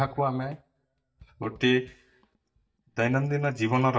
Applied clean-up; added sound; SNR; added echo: neural mask model DeepFilterNet 3.